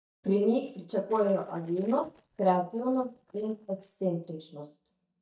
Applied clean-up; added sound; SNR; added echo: neural mask model DeepFilterNet 3.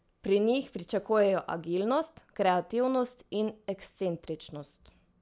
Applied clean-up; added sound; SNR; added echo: none; none; none; none.